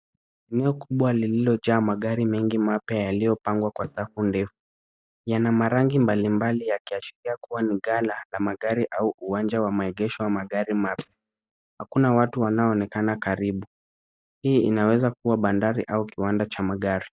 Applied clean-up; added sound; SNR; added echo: neural mask model DeepFilterNet 3.